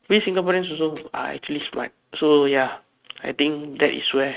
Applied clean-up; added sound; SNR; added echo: neural mask model RNNoise.